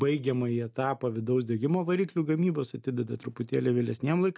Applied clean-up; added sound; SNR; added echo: none; none; none; none.